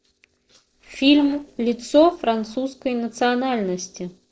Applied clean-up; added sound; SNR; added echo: neural separator model SepFormer DNS4.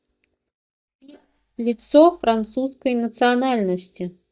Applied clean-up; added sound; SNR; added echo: neural mask model DeepFilterNet 3.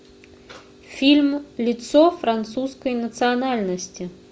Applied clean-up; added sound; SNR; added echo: none; none; none; none.